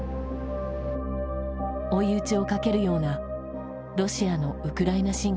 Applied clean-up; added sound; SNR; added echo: none; none; none; none.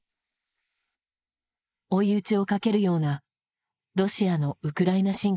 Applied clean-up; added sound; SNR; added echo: neural mask model Resemble Enhance denoiser.